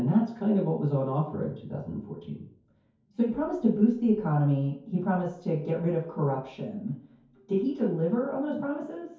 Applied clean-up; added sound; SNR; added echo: none; none; none; reverberation time 0.6 s.